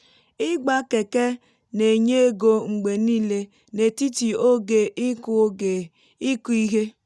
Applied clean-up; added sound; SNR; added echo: none; none; none; none.